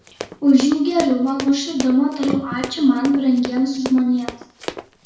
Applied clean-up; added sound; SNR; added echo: none; Run; 13 dB; reverberation time 0.5 s.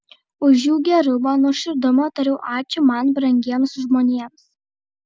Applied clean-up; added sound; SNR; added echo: none; none; none; none.